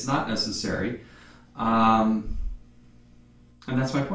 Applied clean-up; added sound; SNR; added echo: none; none; none; reverberation time 0.4 s.